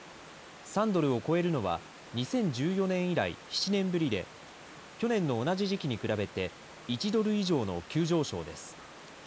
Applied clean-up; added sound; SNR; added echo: none; Stream / Liquid; 18 dB; none.